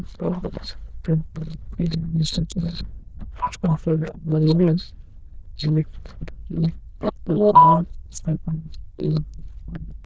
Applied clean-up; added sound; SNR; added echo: neural diffusion model UNIVERSE++.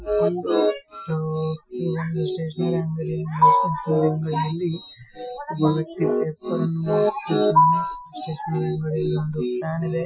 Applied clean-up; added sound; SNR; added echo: classical method Wiener filter.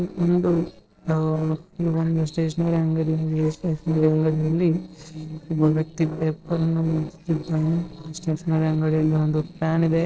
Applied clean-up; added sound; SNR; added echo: neural separator model SepFormer DNS4.